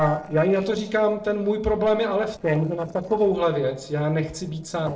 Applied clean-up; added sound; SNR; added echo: neural separator model SepFormer DNS4.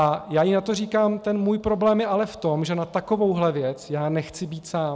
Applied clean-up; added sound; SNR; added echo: none; none; none; none.